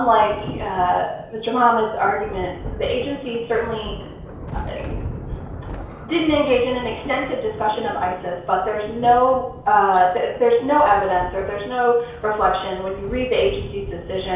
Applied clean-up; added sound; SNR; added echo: none; Thunder; 13 dB; reverberation time 0.6 s.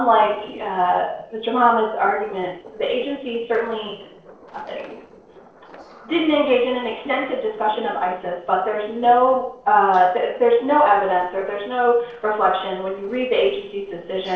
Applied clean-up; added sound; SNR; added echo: neural separator model SepFormer DNS4.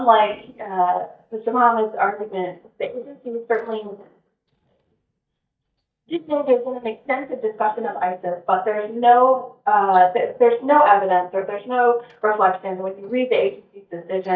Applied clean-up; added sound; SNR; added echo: neural mask model DeepFilterNet 3.